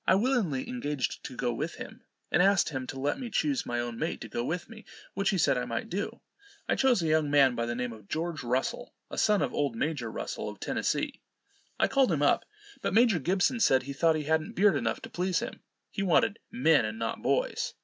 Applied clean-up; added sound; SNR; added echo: none; none; none; none.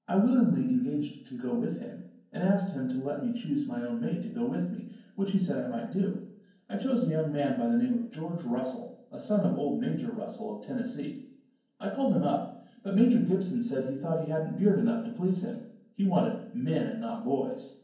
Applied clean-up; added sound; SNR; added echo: none; none; none; reverberation time 0.9 s.